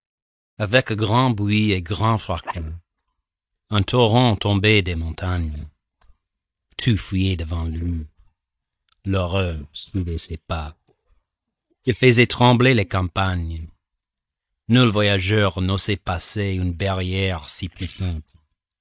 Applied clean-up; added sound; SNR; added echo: neural mask model DeepFilterNet 3.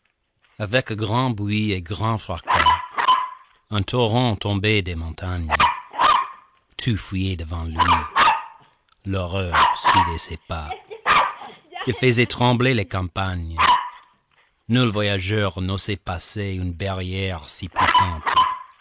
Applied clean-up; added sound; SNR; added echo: none; Dog; -1 dB; none.